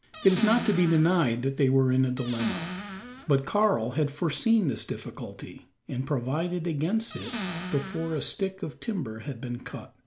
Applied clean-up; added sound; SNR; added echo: none; Squeak / Cupboard open or close; 5 dB; none.